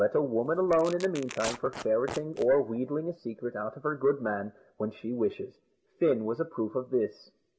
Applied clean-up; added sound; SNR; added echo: none; Tearing; 13 dB; none.